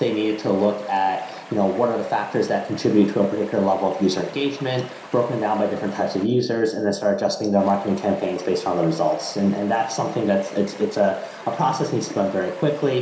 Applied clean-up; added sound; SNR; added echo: none; Stream; 18 dB; reverberation time 0.7 s.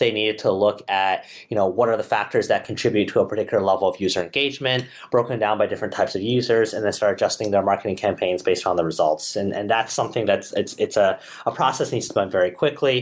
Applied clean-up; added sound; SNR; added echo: none; none; none; none.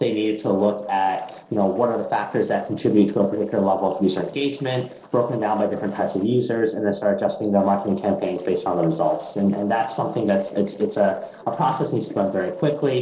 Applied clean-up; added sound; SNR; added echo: neural separator model SepFormer DNS4.